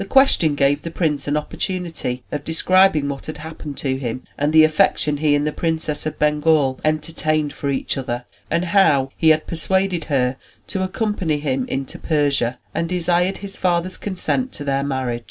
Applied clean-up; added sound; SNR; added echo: none; none; none; none.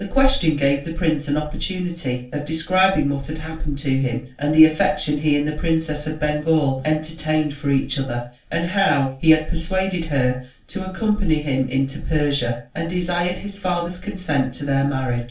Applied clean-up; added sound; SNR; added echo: none; none; none; reverberation time 0.3 s.